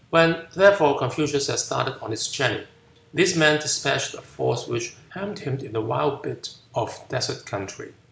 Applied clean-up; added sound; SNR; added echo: none; none; none; none.